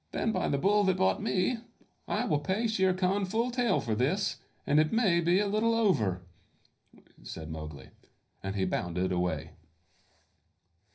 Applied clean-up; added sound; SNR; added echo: none; none; none; reverberation time 0.5 s.